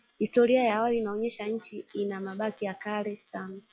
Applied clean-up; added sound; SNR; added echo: classical method log-MMSE.